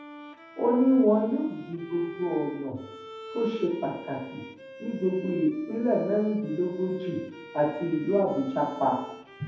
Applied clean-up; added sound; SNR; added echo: none; Bowed string instrument; 17 dB; reverberation time 0.9 s.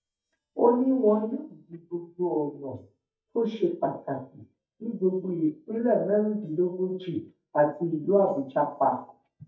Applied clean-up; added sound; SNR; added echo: neural mask model DeepFilterNet 3.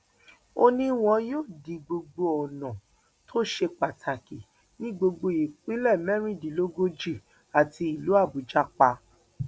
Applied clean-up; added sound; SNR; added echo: none; none; none; none.